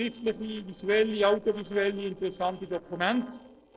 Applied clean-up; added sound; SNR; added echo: neural separator model SepFormer DNS4.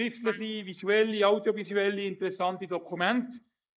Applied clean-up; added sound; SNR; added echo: neural mask model Resemble Enhance denoiser.